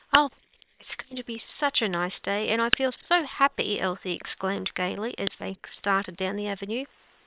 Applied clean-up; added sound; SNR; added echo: neural separator model SepFormer WHAM!.